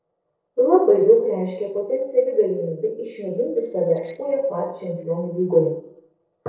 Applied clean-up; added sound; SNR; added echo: neural separator model SepFormer DNS4.